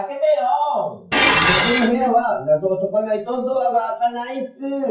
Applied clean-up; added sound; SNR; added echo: classical method WPE with log-MMSE.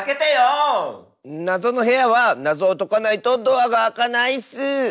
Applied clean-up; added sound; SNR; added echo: none; none; none; none.